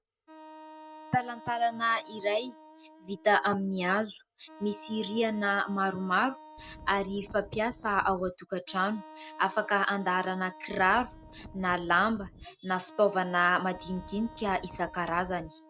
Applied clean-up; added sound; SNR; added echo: none; Wind instrument, woodwind instrument + Wind; 18 dB; none.